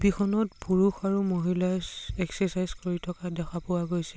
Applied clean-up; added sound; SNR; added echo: none; Bass drum; 18 dB; none.